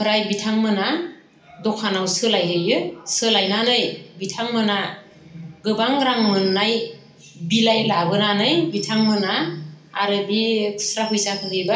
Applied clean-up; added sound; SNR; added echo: none; none; none; reverberation time 0.4 s.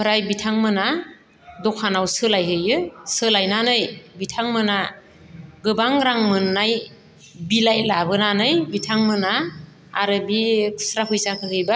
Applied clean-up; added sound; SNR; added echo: none; none; none; none.